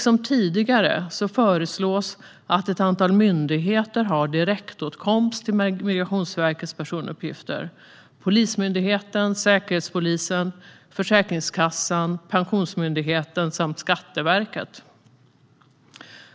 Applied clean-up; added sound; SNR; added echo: none; none; none; none.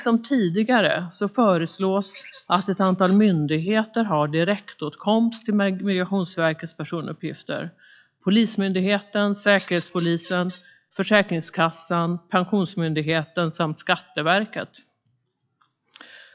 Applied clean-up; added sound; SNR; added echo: classical method log-MMSE.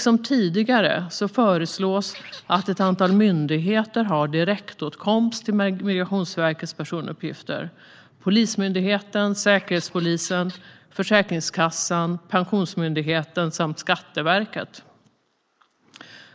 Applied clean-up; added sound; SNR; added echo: neural mask model Resemble Enhance denoiser.